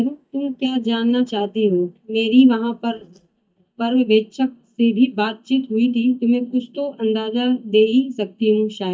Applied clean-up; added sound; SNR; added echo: neural mask model DeepFilterNet 3.